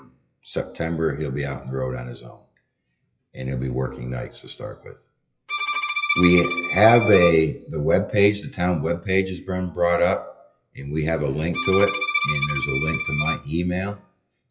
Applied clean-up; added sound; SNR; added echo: classical method WPE with log-MMSE.